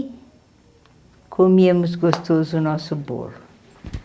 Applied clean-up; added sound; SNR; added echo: none; none; none; none.